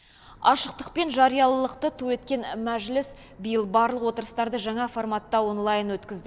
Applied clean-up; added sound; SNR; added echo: none; none; none; none.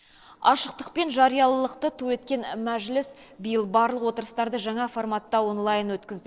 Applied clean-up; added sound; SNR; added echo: neural separator model SepFormer DNS4.